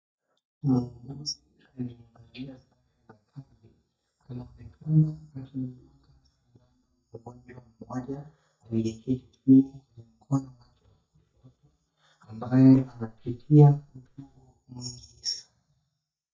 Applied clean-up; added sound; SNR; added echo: neural mask model DeepFilterNet 3.